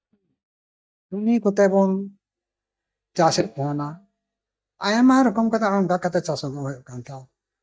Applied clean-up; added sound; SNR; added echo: neural mask model DeepFilterNet 3.